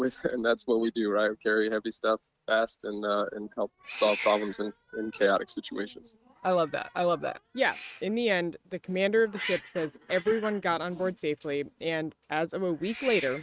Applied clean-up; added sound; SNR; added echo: neural mask model RNNoise.